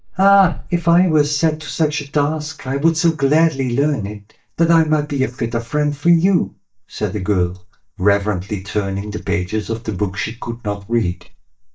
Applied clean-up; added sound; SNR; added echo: neural mask model DeepFilterNet 3.